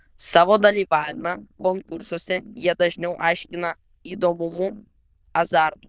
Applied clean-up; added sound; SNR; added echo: neural diffusion model UNIVERSE++.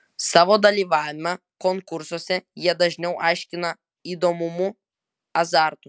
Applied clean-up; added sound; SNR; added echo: none; none; none; none.